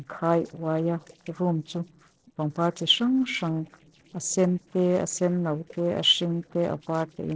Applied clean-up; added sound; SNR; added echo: neural separator model SepFormer DNS4.